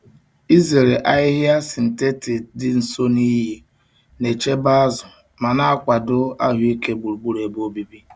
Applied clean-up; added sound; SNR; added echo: none; none; none; none.